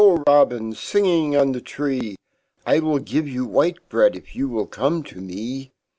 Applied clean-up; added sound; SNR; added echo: none; none; none; none.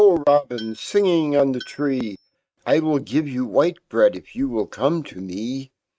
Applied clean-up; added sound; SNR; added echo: neural mask model RNNoise.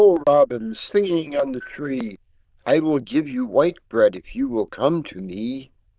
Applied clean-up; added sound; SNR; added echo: neural diffusion model UNIVERSE++.